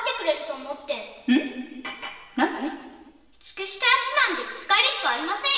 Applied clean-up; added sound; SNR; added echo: none; none; none; reverberation time 1.3 s.